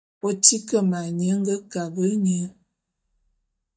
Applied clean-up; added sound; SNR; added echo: neural mask model DeepFilterNet 3.